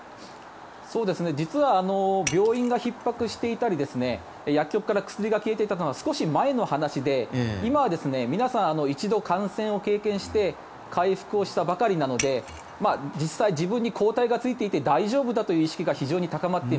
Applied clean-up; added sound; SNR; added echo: none; Shatter; 12 dB; none.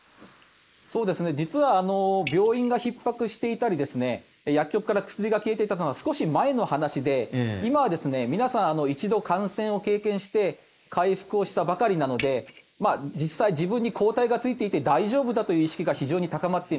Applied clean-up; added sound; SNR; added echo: neural mask model Resemble Enhance denoiser.